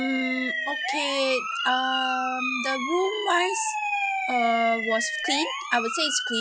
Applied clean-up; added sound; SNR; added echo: classical method Wiener filter.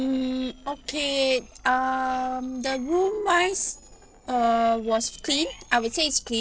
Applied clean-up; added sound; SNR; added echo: neural separator model SepFormer DNS4.